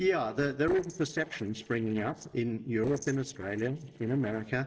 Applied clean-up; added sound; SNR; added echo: neural separator model SepFormer DNS4.